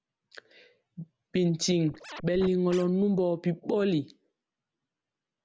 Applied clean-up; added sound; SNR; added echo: none; Scratching (performance technique); 15 dB; none.